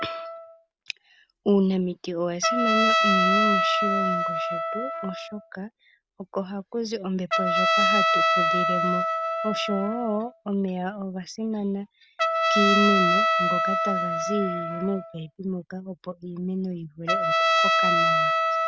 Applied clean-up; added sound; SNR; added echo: none; Trumpet; -4 dB; none.